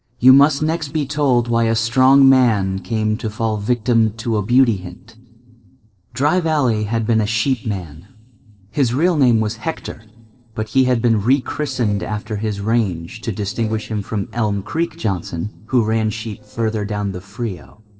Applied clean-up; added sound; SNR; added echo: neural separator model SepFormer DNS4.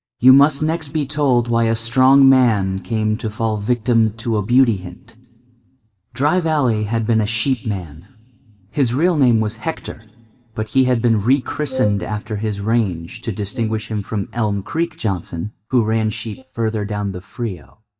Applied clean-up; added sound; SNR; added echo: neural mask model DeepFilterNet 3.